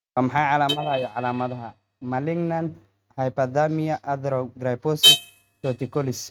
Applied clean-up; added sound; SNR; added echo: neural mask model RNNoise.